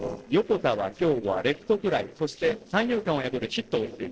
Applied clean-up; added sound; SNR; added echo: neural separator model SepFormer DNS4.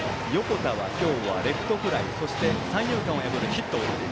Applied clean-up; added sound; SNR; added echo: none; none; none; none.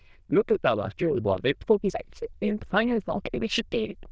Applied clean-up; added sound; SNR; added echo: neural diffusion model UNIVERSE++.